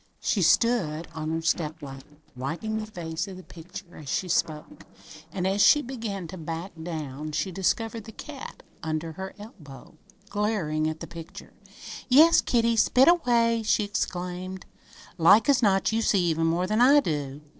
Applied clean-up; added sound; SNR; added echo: neural separator model SepFormer DNS4.